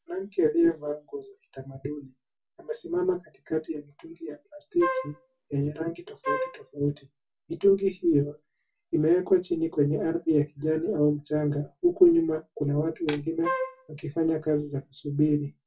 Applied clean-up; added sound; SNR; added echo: none; Wind instrument, woodwind instrument; 5 dB; reverberation time 0.1 s.